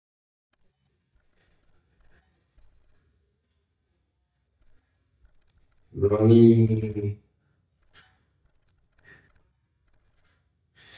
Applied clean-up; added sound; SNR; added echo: neural mask model DeepFilterNet 3.